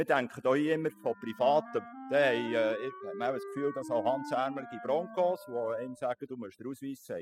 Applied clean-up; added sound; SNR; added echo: classical method spectral subtraction.